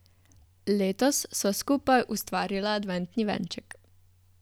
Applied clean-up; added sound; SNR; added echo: none; none; none; none.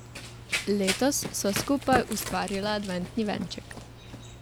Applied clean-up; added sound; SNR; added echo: none; Run; 6 dB; none.